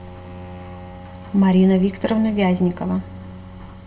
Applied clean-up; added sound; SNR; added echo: none; Bowed string instrument; 16 dB; reverberation time 0.9 s.